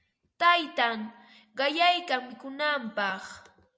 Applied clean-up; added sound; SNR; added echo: none; none; none; none.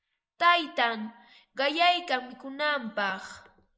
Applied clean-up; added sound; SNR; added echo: neural mask model Resemble Enhance denoiser.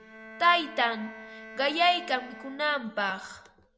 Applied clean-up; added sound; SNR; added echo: none; Bowed string instrument; 18 dB; none.